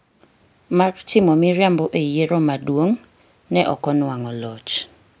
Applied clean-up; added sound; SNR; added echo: none; none; none; none.